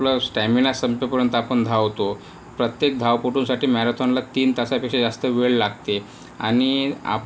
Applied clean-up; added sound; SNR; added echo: none; none; none; none.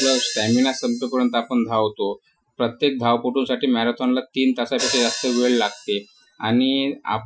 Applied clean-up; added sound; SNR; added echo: classical method Wiener filter.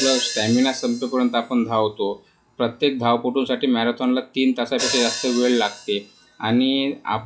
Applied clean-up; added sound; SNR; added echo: classical method log-MMSE.